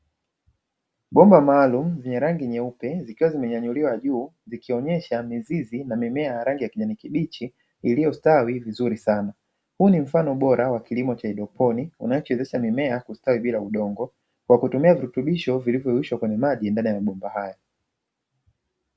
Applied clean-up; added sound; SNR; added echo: none; none; none; none.